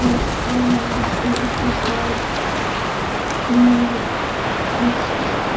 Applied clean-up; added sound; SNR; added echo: none; Crow; -1 dB; reverberation time 0.5 s.